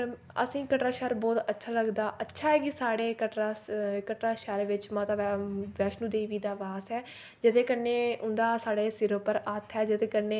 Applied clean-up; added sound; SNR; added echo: none; none; none; none.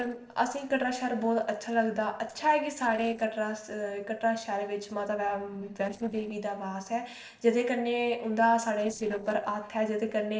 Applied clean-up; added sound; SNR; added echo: neural separator model SepFormer DNS4.